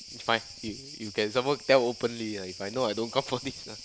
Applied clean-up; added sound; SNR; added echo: none; Cricket; 15 dB; none.